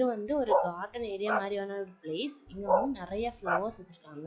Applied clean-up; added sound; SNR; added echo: classical method log-MMSE.